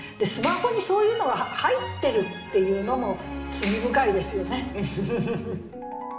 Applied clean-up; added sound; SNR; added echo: none; Clapping; 13 dB; reverberation time 2.1 s.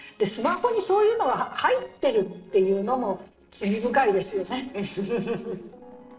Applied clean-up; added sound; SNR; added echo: neural separator model SepFormer DNS4.